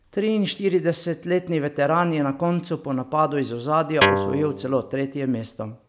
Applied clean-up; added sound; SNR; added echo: none; Guitar; 0 dB; none.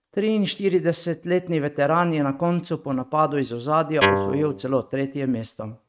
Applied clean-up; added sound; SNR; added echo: neural mask model RNNoise.